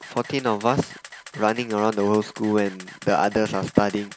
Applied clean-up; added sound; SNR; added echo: none; Camera; 19 dB; none.